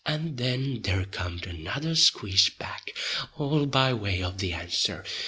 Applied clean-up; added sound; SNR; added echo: none; none; none; none.